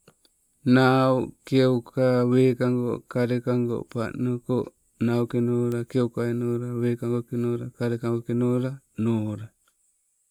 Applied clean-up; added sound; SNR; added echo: none; none; none; none.